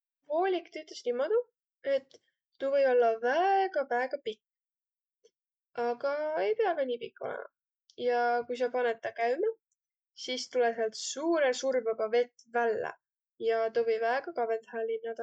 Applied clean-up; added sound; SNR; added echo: none; none; none; none.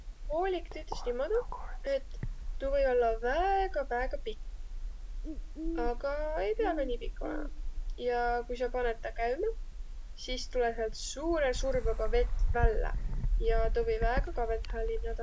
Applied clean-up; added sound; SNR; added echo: none; Bird; 0 dB; none.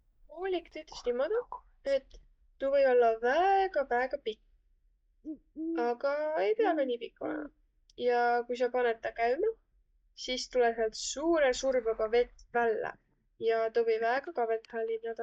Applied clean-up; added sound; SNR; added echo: neural mask model DeepFilterNet 3.